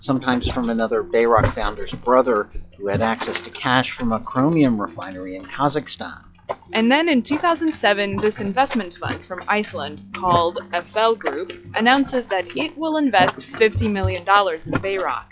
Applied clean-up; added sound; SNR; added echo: classical method log-MMSE.